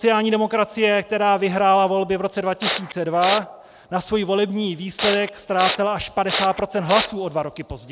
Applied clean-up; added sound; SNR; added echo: none; Respiratory sounds; 5 dB; none.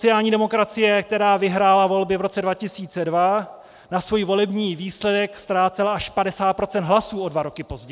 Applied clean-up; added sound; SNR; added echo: none; none; none; none.